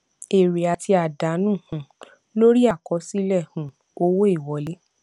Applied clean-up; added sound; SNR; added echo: none; none; none; none.